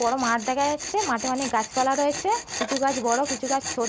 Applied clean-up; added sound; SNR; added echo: none; Tools; 8 dB; none.